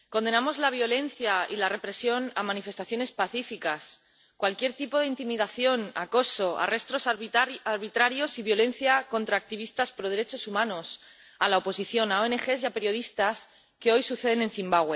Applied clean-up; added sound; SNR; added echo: none; none; none; none.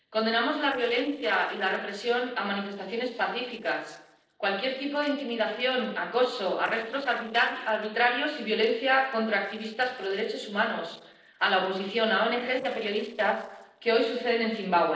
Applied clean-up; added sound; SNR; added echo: neural separator model SepFormer DNS4.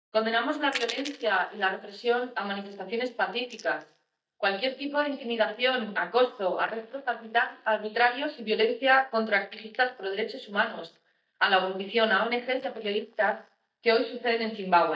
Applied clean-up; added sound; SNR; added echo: neural mask model DeepFilterNet 3.